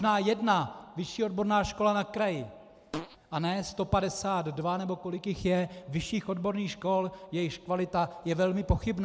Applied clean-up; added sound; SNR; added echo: none; Fart; 11 dB; none.